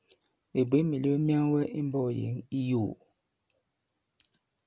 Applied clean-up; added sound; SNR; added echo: none; none; none; none.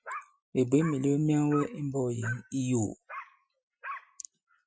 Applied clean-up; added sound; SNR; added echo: classical method Wiener filter.